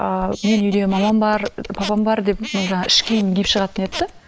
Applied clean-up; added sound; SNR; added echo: neural mask model Resemble Enhance denoiser.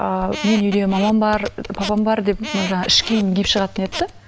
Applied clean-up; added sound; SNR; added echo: none; Squeak; 12 dB; none.